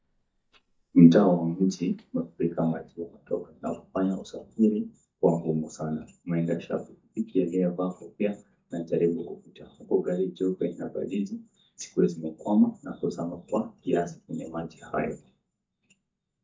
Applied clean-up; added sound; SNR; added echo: neural mask model DeepFilterNet 3.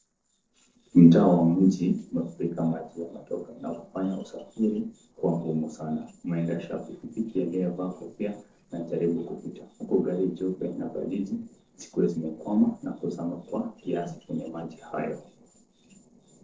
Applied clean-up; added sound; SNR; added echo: neural separator model SepFormer DNS4.